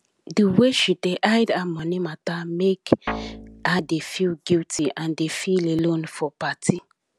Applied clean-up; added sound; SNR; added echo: none; Guitar; 10 dB; none.